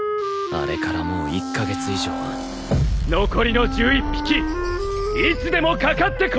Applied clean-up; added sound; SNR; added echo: none; Wind instrument, woodwind instrument; 5 dB; none.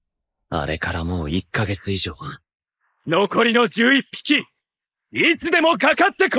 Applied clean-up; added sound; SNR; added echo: neural mask model Resemble Enhance denoiser.